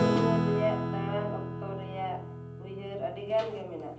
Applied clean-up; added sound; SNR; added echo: none; Acoustic guitar / Strum; -2 dB; reverberation time 0.6 s.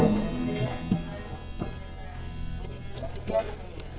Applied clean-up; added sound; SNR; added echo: neural mask model DeepFilterNet 3.